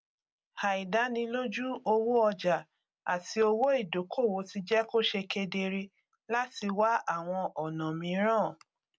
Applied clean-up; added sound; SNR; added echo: none; none; none; none.